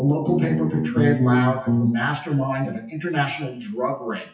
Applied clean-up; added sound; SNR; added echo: classical method WPE with log-MMSE.